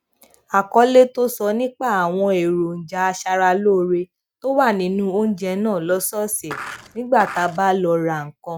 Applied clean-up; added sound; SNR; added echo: none; Skateboard; 14 dB; none.